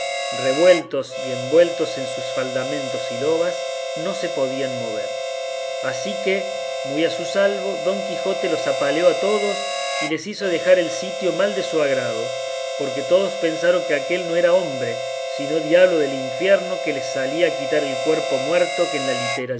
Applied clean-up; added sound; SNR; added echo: none; Harmonica; 4 dB; none.